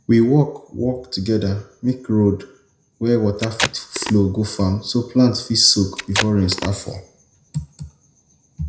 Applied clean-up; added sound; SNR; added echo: none; Packing tape, duct tape; 7 dB; reverberation time 0.4 s.